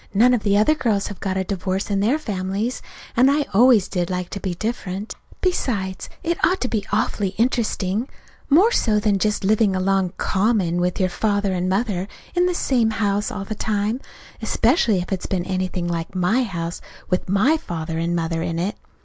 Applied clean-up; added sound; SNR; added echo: none; none; none; none.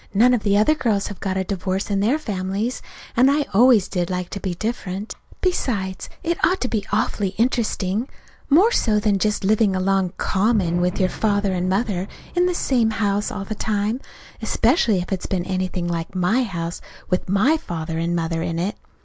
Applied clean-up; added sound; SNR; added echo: none; Fireworks; 15 dB; none.